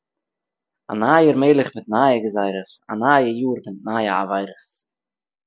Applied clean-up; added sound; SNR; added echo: none; none; none; none.